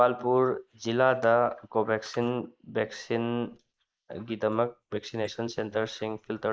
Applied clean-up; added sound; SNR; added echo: neural mask model Resemble Enhance denoiser.